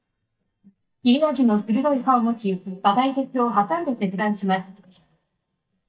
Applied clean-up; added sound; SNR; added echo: neural mask model DeepFilterNet 3.